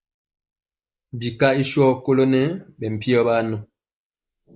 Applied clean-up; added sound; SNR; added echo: neural mask model Resemble Enhance denoiser.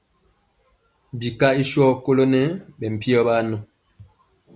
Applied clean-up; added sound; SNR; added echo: none; none; none; none.